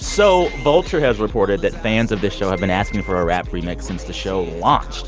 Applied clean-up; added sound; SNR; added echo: none; Piano; 18 dB; none.